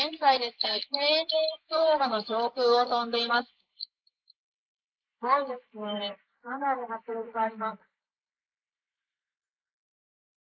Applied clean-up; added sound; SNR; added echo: neural mask model Resemble Enhance denoiser.